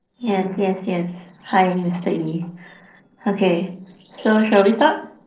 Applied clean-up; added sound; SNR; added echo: neural separator model SepFormer DNS4.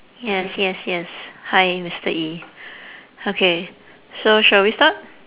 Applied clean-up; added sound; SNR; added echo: none; none; none; none.